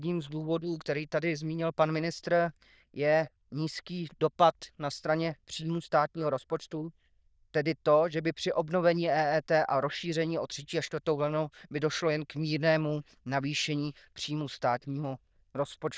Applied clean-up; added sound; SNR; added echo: neural diffusion model UNIVERSE++.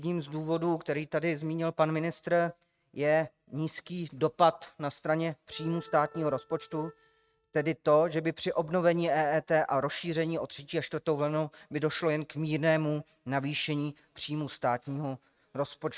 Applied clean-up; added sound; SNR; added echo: neural mask model RNNoise.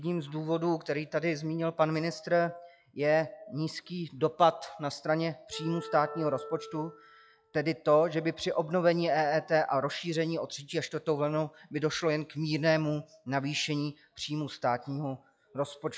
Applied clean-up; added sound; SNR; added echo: classical method log-MMSE.